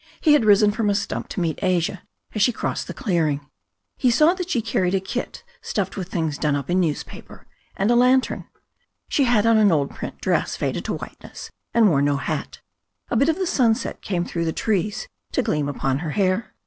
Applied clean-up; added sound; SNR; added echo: none; none; none; none.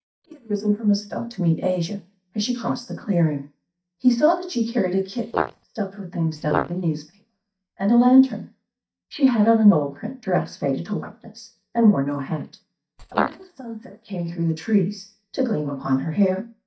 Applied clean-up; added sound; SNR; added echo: neural mask model DeepFilterNet 3.